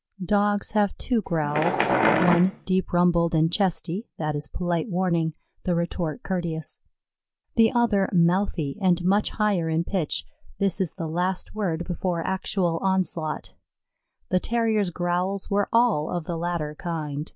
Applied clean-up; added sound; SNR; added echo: none; Wild animals; 0 dB; none.